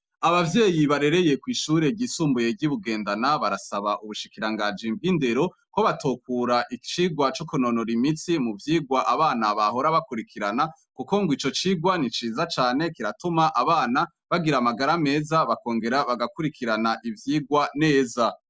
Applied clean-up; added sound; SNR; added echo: none; none; none; none.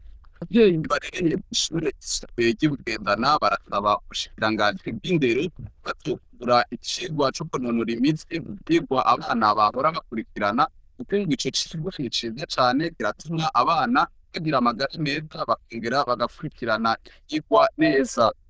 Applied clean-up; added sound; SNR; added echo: neural diffusion model UNIVERSE++.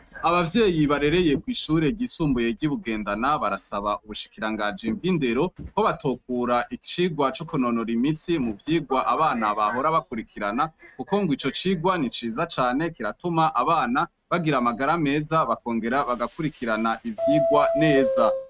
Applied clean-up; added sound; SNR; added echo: neural mask model RNNoise.